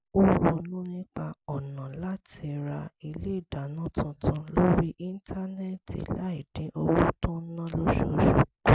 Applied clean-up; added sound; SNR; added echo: none; none; none; none.